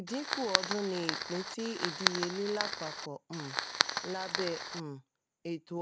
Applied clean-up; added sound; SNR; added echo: none; Fire; -2 dB; none.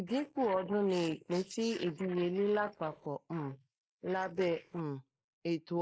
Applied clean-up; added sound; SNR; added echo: neural mask model Resemble Enhance denoiser.